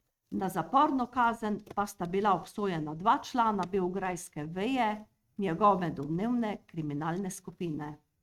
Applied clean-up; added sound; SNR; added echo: neural mask model RNNoise.